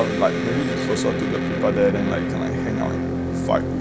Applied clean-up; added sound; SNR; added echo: none; Electric guitar; -1 dB; none.